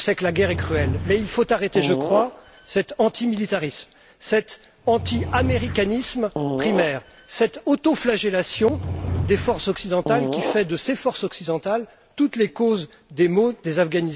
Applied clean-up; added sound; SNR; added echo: none; Fart / Drawer open or close; 5 dB; none.